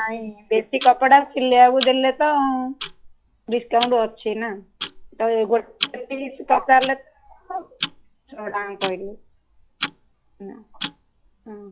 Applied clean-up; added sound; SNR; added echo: classical method log-MMSE.